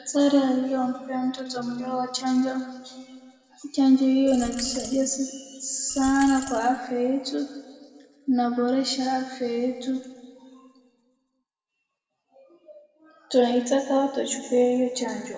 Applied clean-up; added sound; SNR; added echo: none; Coin (dropping); 14 dB; reverberation time 1.8 s.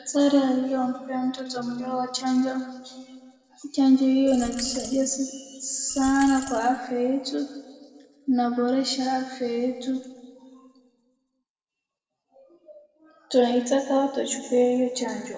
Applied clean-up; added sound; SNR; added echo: neural separator model SepFormer DNS4.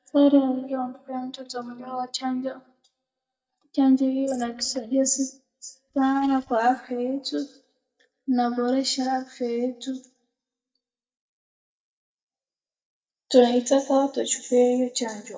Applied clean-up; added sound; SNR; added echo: neural mask model DeepFilterNet 3.